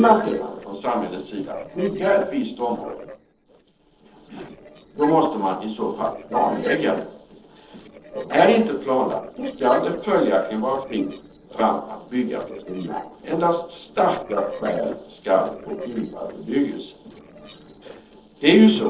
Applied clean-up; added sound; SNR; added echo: neural separator model SepFormer DNS4.